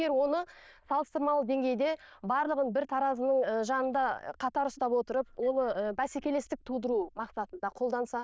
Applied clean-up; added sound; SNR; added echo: neural diffusion model UNIVERSE++.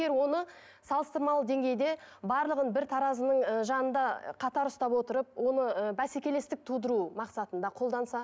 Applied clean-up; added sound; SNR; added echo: none; none; none; none.